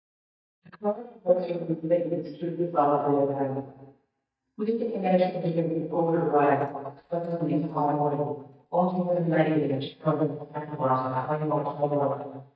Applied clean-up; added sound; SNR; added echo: neural mask model DeepFilterNet 3.